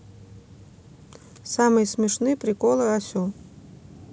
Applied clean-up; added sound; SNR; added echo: none; none; none; none.